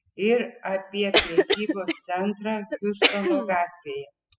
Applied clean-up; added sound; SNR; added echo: classical method spectral subtraction.